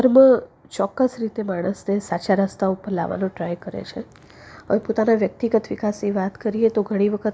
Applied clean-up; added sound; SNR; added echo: none; none; none; none.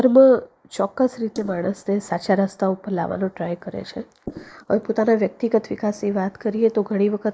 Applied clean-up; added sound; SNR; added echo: neural mask model Resemble Enhance denoiser.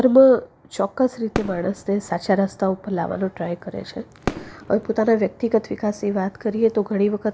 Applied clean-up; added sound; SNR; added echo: none; Fireworks; 15 dB; none.